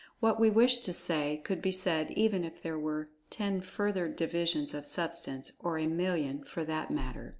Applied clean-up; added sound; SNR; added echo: none; none; none; none.